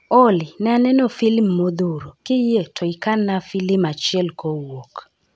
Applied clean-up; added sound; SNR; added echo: none; none; none; none.